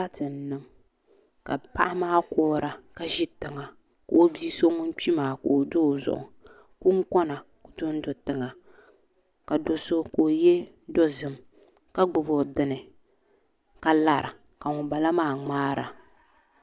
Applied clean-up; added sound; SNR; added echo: none; none; none; none.